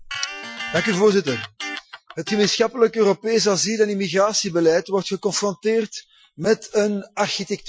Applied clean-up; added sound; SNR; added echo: classical method Wiener filter.